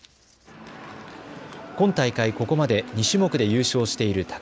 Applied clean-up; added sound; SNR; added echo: none; none; none; none.